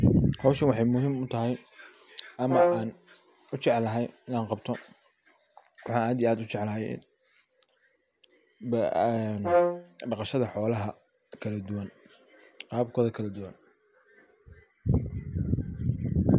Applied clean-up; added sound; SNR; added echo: none; Brass instrument; -1 dB; none.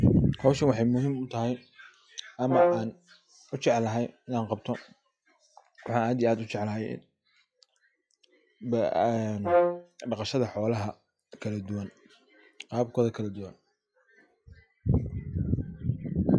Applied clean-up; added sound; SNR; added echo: classical method log-MMSE.